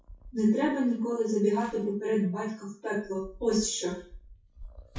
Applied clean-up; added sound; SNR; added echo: classical method WPE with log-MMSE.